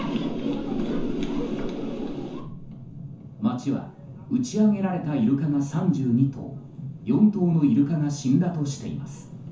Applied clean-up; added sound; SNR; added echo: none; none; none; reverberation time 0.9 s.